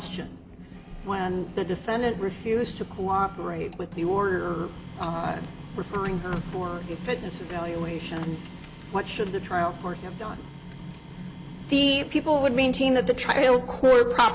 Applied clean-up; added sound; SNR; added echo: none; Printer; 16 dB; none.